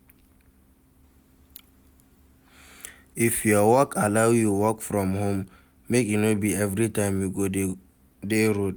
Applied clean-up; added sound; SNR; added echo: none; none; none; none.